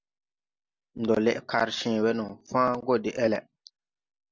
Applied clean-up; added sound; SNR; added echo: none; none; none; none.